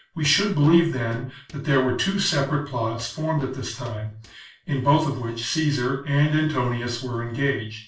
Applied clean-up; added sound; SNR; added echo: neural separator model SepFormer DNS4.